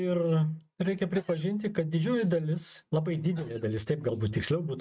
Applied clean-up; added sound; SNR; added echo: neural mask model RNNoise.